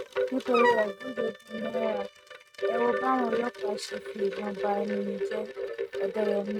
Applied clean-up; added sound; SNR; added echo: neural mask model RNNoise.